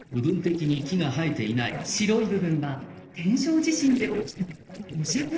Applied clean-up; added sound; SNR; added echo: neural separator model SepFormer DNS4.